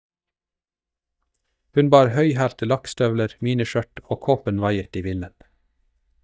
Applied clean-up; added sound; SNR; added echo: neural mask model DeepFilterNet 3.